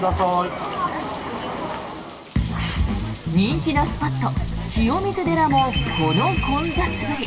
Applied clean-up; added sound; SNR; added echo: none; Rain; 19 dB; reverberation time 0.8 s.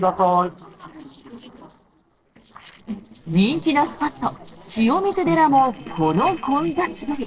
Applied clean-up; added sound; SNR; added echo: neural separator model SepFormer DNS4.